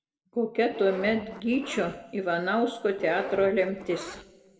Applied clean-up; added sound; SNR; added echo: none; Zipper (clothing); 14 dB; reverberation time 1.7 s.